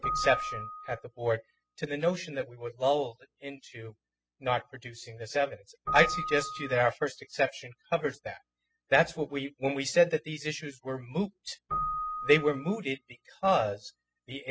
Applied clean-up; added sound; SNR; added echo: classical method spectral subtraction.